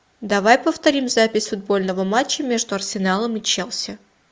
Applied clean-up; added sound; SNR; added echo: none; none; none; none.